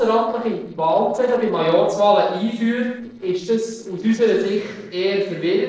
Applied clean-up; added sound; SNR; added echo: neural separator model SepFormer DNS4.